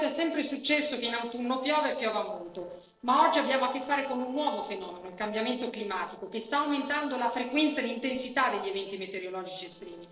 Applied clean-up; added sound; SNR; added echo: neural separator model SepFormer DNS4.